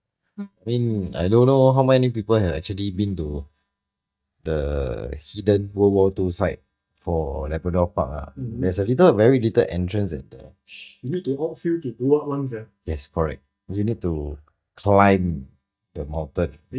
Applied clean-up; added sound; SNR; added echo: neural mask model DeepFilterNet 3.